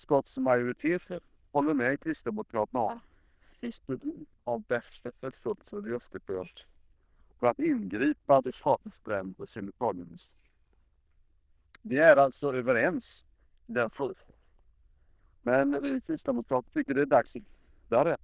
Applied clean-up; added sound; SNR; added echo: neural diffusion model UNIVERSE++.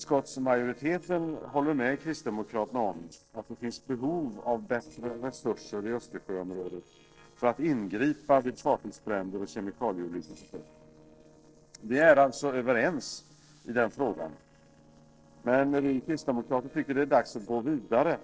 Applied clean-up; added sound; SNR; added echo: neural separator model SepFormer DNS4.